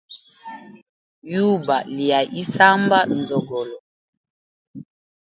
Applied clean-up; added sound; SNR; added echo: none; none; none; none.